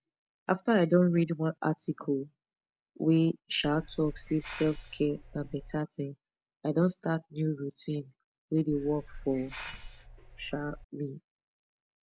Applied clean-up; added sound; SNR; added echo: none; Hiss; 14 dB; none.